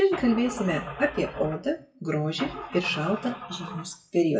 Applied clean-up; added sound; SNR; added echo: classical method WPE with log-MMSE.